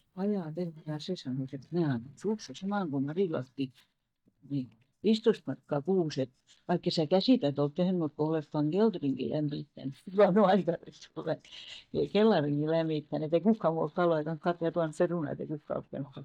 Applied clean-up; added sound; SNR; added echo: neural mask model DeepFilterNet 3.